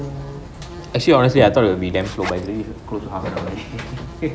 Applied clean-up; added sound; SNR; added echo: none; Zipper (clothing) + Buzz; 13 dB; none.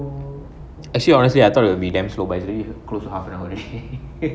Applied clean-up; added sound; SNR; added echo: none; none; none; none.